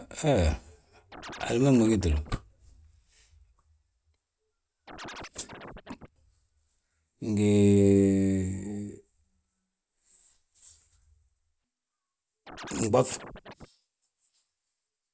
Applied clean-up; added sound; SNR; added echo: none; Scratching (performance technique); 15 dB; none.